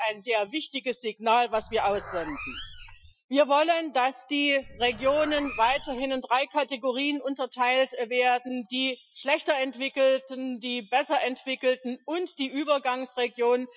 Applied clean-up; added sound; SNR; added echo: classical method Wiener filter.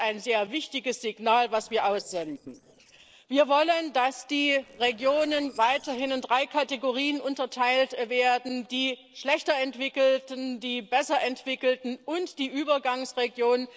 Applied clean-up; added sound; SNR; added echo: neural separator model SepFormer DNS4.